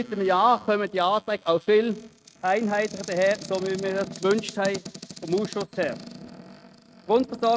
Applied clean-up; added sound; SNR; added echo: neural mask model RNNoise.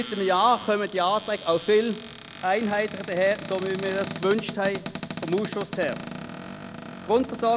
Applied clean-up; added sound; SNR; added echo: none; Cupboard open or close; 7 dB; none.